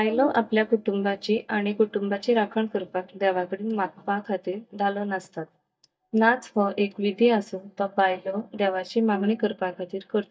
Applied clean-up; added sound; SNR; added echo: neural mask model DeepFilterNet 3.